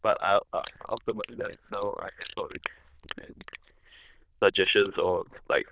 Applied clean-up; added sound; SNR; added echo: neural diffusion model UNIVERSE++.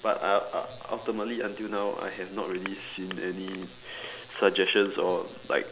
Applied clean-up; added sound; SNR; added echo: none; none; none; none.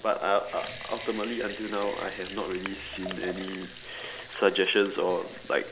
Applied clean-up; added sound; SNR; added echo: none; Sink (filling or washing) / Water tap, faucet / Liquid; 14 dB; none.